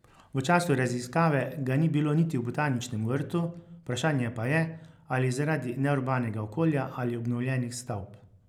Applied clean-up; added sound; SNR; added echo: none; none; none; none.